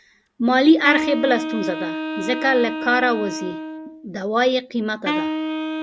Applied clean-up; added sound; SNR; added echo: none; Wind instrument, woodwind instrument; 6 dB; none.